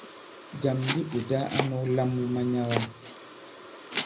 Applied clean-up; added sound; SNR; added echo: none; Domestic sounds, home sounds; 5 dB; reverberation time 0.4 s.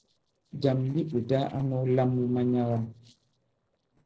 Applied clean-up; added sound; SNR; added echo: neural separator model SepFormer DNS4.